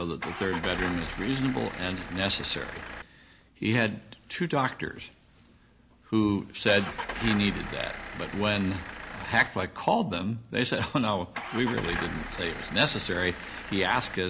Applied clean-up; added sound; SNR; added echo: none; Engine starting / Car; 8 dB; none.